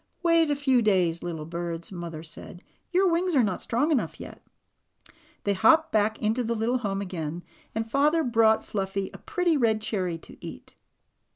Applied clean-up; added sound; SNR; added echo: none; none; none; none.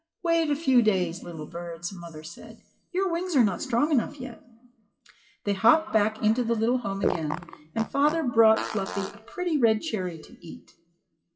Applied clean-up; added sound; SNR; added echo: classical method WPE with log-MMSE.